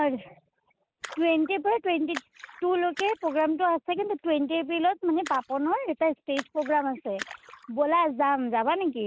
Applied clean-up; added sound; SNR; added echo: none; Splash, splatter; 19 dB; none.